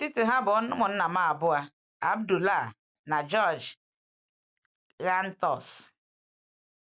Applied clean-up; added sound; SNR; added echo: none; none; none; none.